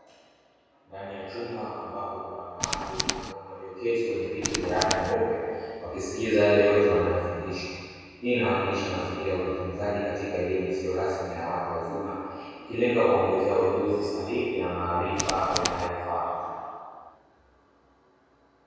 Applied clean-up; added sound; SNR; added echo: none; Tools; 3 dB; reverberation time 2.2 s.